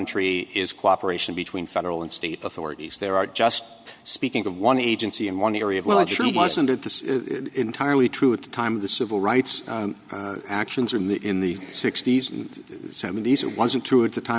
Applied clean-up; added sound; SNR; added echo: none; none; none; none.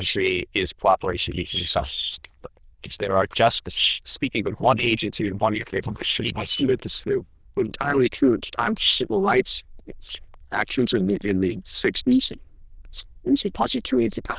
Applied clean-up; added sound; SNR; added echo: neural diffusion model UNIVERSE++.